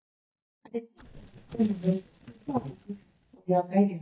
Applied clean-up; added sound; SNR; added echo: neural mask model DeepFilterNet 3.